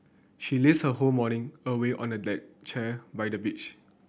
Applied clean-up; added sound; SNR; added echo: none; none; none; none.